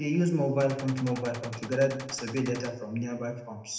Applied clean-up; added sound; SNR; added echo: none; Gunshot, gunfire; 14 dB; reverberation time 0.7 s.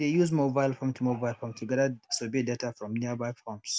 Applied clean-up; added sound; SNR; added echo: none; none; none; none.